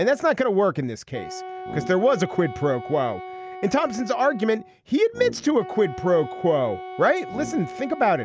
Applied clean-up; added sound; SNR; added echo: none; Wind instrument, woodwind instrument + Brass instrument; 13 dB; none.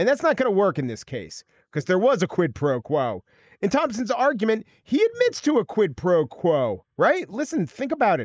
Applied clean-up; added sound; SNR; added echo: neural mask model Resemble Enhance denoiser.